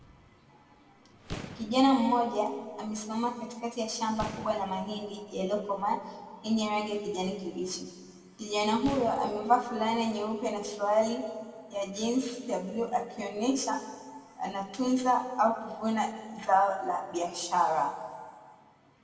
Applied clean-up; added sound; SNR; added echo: none; Boom; 15 dB; reverberation time 1.5 s.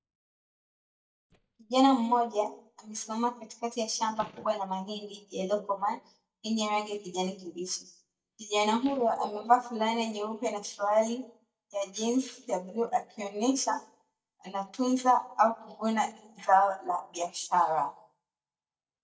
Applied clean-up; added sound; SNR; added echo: neural mask model DeepFilterNet 3.